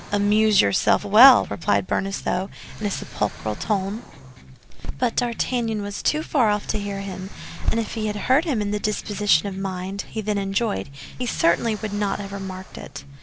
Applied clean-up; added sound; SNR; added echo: none; Explosion + Electric guitar; 18 dB; none.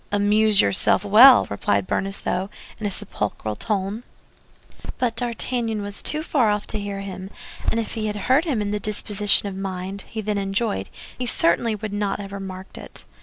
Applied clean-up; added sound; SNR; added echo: none; none; none; none.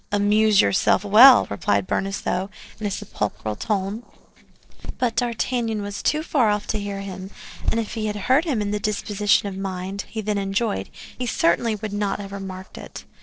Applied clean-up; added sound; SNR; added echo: neural separator model SepFormer DNS4.